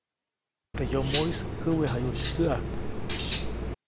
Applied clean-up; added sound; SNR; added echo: none; Cutlery, silverware; -3 dB; none.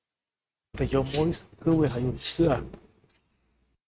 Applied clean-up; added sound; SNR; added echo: neural mask model RNNoise.